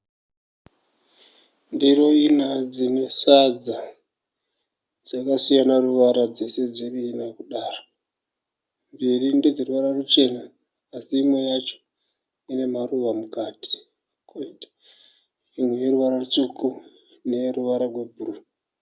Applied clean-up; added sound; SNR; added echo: none; none; none; none.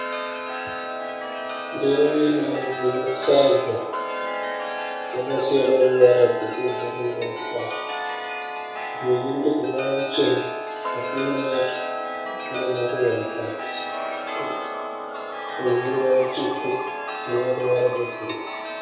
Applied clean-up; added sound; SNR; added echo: none; Chime; 6 dB; reverberation time 0.6 s.